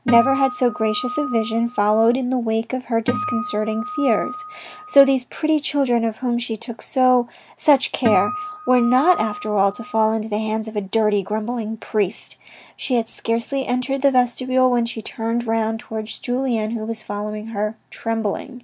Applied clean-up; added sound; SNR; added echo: none; Acoustic guitar; 8 dB; none.